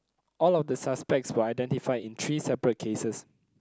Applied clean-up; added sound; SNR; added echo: none; none; none; none.